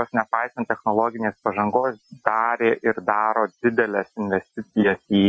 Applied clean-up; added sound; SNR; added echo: classical method Wiener filter.